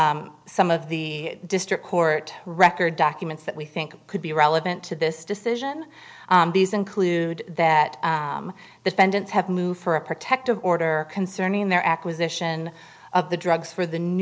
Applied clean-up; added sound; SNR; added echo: none; none; none; none.